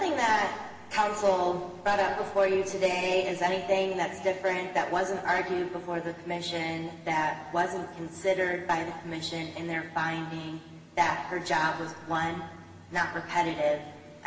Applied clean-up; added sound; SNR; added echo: none; none; none; reverberation time 2.0 s.